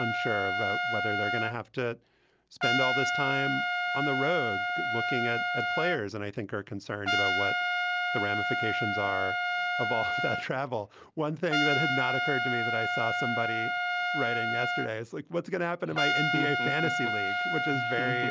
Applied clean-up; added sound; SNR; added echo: none; Trumpet; -3 dB; none.